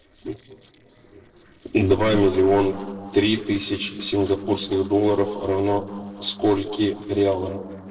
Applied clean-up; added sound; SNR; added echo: neural separator model SepFormer DNS4.